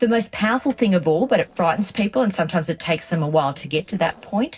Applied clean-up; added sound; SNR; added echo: neural separator model SepFormer DNS4.